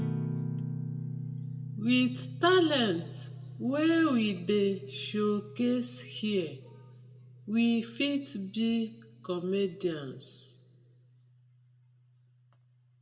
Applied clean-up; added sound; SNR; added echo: none; Guitar; 10 dB; reverberation time 1.0 s.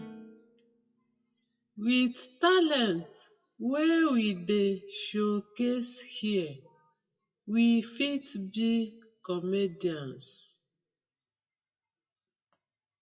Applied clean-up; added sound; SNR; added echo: classical method WPE with log-MMSE.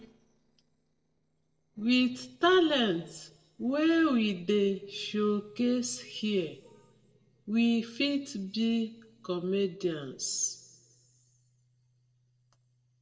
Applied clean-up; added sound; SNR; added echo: neural separator model SepFormer DNS4.